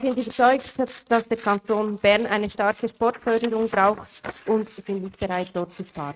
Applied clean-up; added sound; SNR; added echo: neural mask model RNNoise.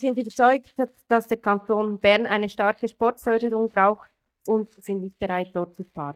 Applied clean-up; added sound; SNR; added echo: neural mask model DeepFilterNet 3.